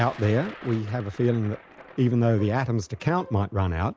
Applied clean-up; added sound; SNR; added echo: none; Thunder + Bowed string instrument; 20 dB; none.